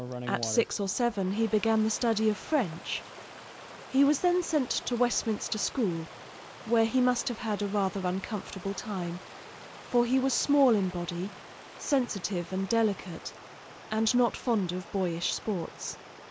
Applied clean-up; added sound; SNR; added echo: none; Stream; 15 dB; none.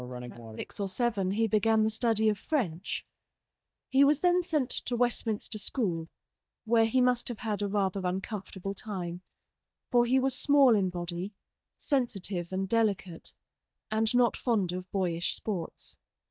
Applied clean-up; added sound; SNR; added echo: neural mask model DeepFilterNet 3.